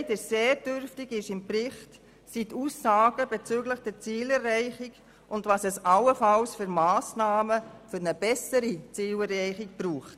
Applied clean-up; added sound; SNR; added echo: none; none; none; none.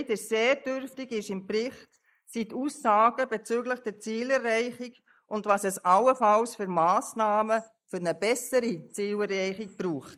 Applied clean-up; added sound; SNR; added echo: neural mask model Resemble Enhance denoiser.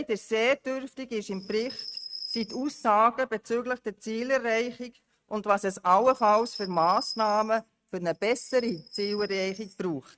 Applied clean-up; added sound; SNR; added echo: neural mask model RNNoise.